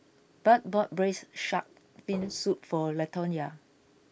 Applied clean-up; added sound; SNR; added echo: none; Walk, footsteps; 11 dB; none.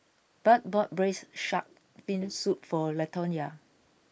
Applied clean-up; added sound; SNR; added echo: neural mask model Resemble Enhance denoiser.